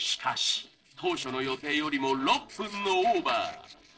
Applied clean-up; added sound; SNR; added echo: neural separator model SepFormer DNS4.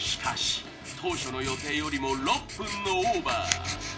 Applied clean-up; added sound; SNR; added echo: none; Writing; 8 dB; reverberation time 0.4 s.